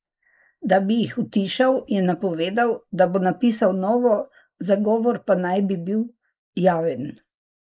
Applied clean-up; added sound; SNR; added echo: neural mask model Resemble Enhance denoiser.